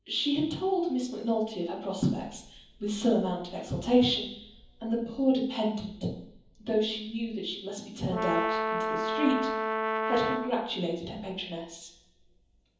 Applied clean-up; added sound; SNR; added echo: none; Brass instrument; 0 dB; reverberation time 0.7 s.